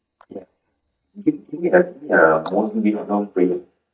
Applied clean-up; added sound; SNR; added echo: neural mask model DeepFilterNet 3.